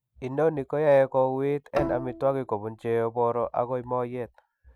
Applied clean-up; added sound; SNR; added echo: none; Bowed string instrument; 11 dB; none.